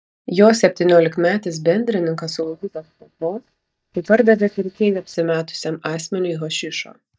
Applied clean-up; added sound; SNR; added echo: neural mask model DeepFilterNet 3.